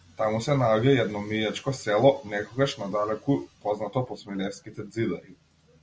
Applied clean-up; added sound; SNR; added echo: none; none; none; none.